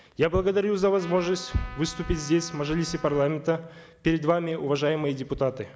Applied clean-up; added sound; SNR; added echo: none; Trumpet; 18 dB; none.